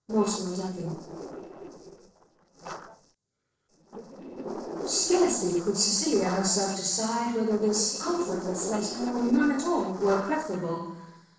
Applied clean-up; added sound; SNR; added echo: neural separator model SepFormer DNS4.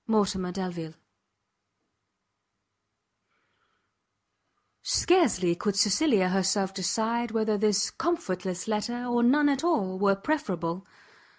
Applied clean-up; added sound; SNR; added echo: none; none; none; none.